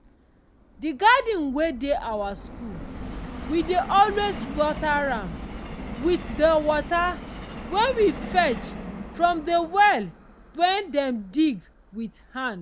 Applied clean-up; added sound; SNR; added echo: none; Subway, metro, underground; 12 dB; none.